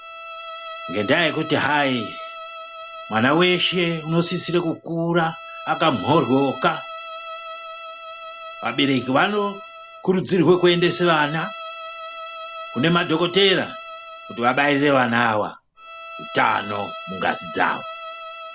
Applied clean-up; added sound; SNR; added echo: none; Bowed string instrument; 14 dB; none.